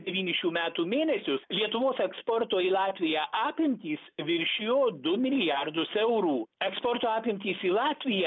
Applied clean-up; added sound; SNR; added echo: none; none; none; none.